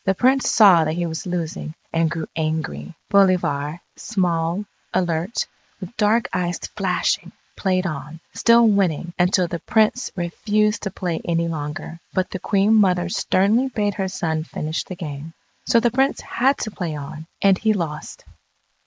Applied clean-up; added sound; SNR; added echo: neural mask model Resemble Enhance denoiser.